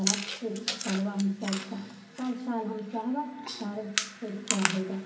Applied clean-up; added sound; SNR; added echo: none; Chewing, mastication; 3 dB; reverberation time 0.3 s.